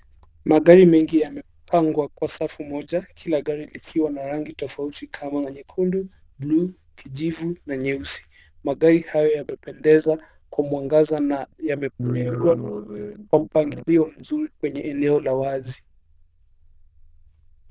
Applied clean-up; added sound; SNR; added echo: neural diffusion model UNIVERSE++.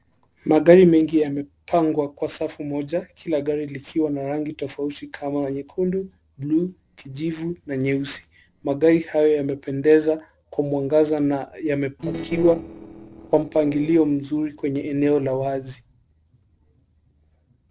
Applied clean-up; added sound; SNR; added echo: neural separator model SepFormer DNS4.